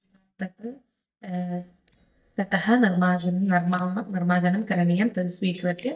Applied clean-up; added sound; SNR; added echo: neural mask model DeepFilterNet 3.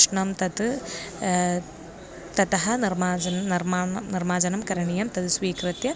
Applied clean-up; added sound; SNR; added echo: none; none; none; none.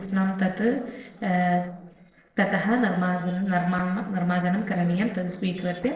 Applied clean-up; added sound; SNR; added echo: neural separator model SepFormer DNS4.